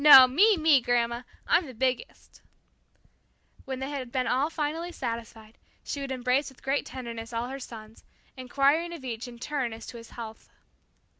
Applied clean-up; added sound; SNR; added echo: none; none; none; none.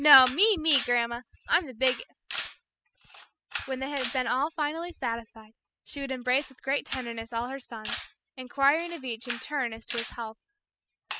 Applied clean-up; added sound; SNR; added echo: classical method spectral subtraction.